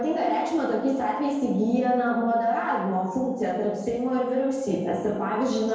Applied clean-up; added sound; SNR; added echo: none; none; none; reverberation time 1.2 s.